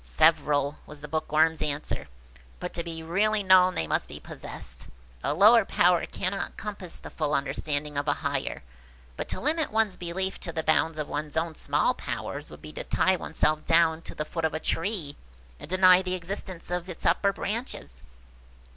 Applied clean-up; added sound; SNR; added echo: none; none; none; none.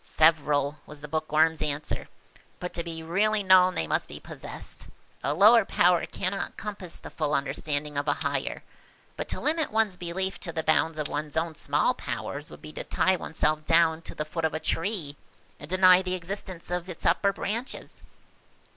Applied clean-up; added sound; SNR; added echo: neural mask model Resemble Enhance denoiser.